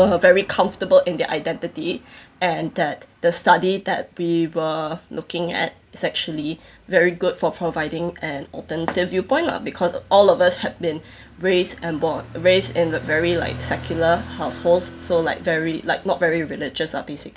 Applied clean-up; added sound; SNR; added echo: none; none; none; none.